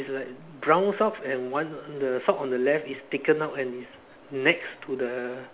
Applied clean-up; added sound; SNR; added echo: none; none; none; none.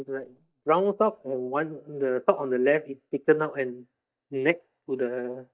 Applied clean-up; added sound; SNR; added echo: neural mask model DeepFilterNet 3.